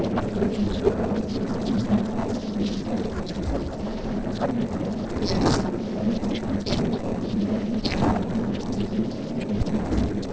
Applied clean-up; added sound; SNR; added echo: neural separator model SepFormer DNS4.